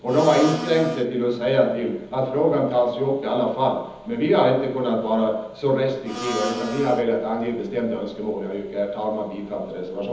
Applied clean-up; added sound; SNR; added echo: none; Domestic sounds, home sounds; 8 dB; reverberation time 1.3 s.